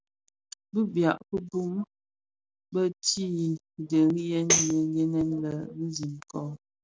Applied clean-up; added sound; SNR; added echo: none; Tambourine; 1 dB; none.